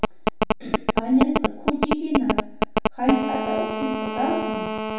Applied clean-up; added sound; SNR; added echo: none; Telephone; -1 dB; reverberation time 0.8 s.